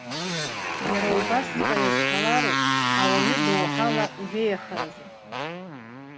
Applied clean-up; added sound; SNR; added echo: none; Motorcycle; -3 dB; none.